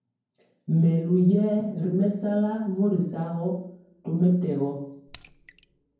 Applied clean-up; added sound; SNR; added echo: none; Raindrop / Splash, splatter; 19 dB; reverberation time 0.9 s.